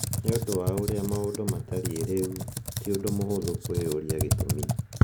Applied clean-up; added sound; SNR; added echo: none; Computer keyboard; -2 dB; none.